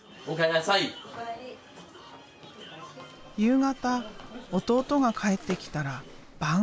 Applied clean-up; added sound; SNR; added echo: none; none; none; none.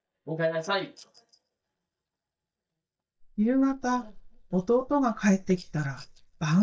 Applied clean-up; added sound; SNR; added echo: neural mask model DeepFilterNet 3.